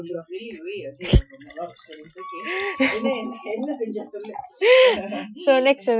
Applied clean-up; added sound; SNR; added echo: classical method Wiener filter.